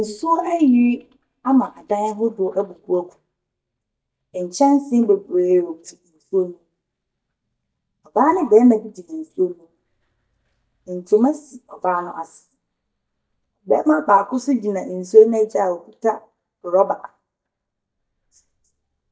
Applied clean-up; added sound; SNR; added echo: neural mask model DeepFilterNet 3.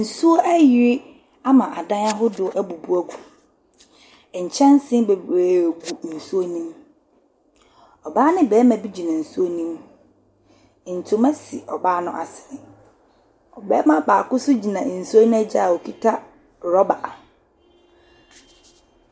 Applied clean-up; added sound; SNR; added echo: none; none; none; none.